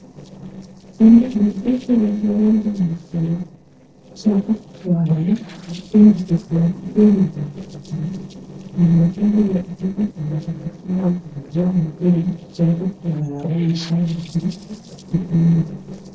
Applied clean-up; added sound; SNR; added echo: neural separator model SepFormer DNS4.